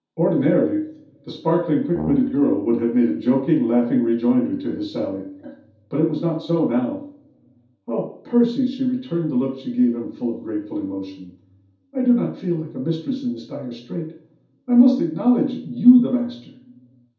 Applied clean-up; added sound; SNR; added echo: none; Brass instrument; 10 dB; reverberation time 0.6 s.